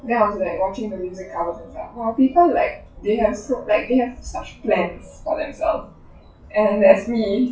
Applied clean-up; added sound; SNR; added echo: classical method WPE with log-MMSE.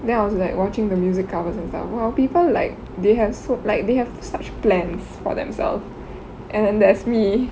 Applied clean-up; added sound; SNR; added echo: none; none; none; none.